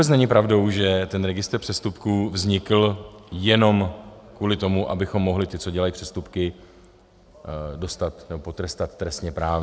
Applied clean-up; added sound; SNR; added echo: none; none; none; none.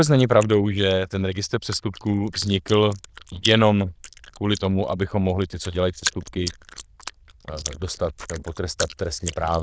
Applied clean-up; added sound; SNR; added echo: neural diffusion model UNIVERSE++.